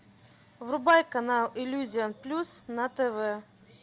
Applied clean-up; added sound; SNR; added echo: none; none; none; none.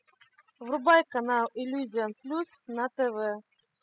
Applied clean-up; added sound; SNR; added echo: classical method spectral subtraction.